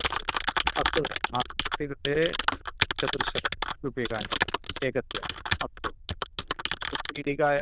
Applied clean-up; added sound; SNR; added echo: neural diffusion model UNIVERSE++.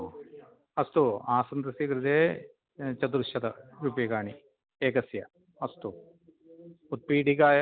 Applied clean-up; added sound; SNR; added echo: none; none; none; none.